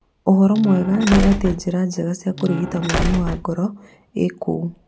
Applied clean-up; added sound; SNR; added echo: none; Slam; 5 dB; none.